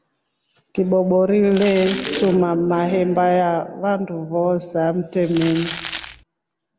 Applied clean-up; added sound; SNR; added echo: none; Crumpling, crinkling; 12 dB; none.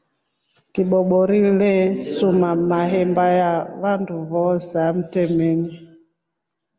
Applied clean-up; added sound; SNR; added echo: none; none; none; none.